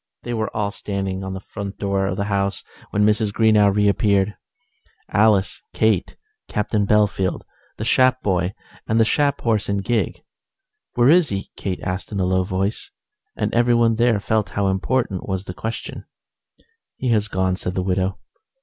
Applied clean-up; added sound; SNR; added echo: none; none; none; none.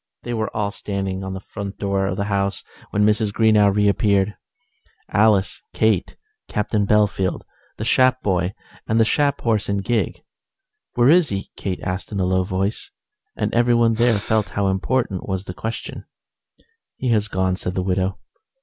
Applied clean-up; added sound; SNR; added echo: none; Breathing; 18 dB; none.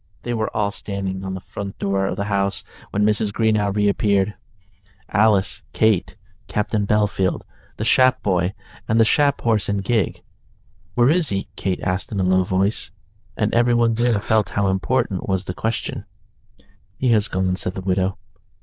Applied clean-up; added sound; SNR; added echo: neural diffusion model UNIVERSE++.